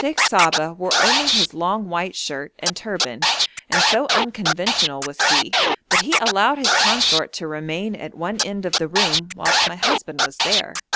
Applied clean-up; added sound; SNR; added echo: none; Scratching (performance technique); -4 dB; none.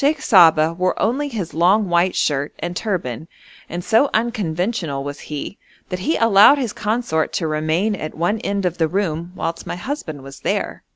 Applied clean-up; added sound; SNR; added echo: none; none; none; none.